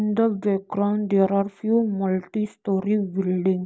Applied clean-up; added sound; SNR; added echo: none; none; none; none.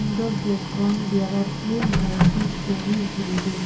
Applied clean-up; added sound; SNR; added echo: none; Printer; 0 dB; reverberation time 0.3 s.